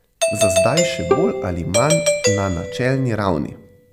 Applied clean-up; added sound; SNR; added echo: none; Doorbell + Bowed string instrument; -1 dB; none.